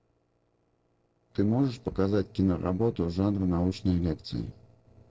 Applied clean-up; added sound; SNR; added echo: neural separator model SepFormer DNS4.